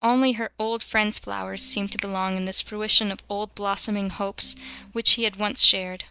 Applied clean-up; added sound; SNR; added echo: neural mask model DeepFilterNet 3.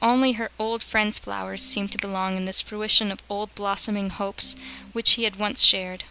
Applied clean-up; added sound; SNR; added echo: none; Piano + Finger snapping; 18 dB; none.